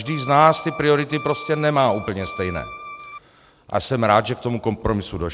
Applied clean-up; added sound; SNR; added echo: none; Bowed string instrument; 14 dB; none.